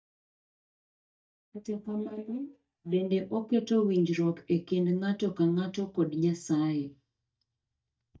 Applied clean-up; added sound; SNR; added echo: neural mask model DeepFilterNet 3.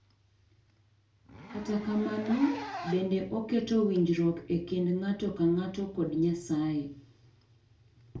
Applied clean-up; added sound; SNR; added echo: none; Zipper (clothing); 17 dB; reverberation time 0.3 s.